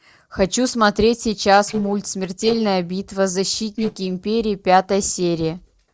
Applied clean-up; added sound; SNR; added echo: neural separator model SepFormer DNS4.